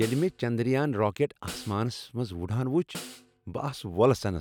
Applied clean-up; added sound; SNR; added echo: none; Snare drum; 19 dB; none.